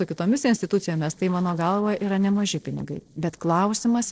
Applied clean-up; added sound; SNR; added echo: neural separator model SepFormer DNS4.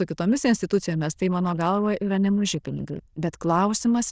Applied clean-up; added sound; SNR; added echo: neural diffusion model UNIVERSE++.